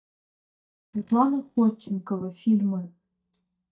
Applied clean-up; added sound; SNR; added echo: neural mask model DeepFilterNet 3.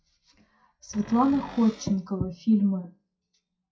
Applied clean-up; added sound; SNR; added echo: classical method WPE with log-MMSE.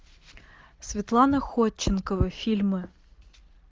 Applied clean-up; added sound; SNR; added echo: none; none; none; none.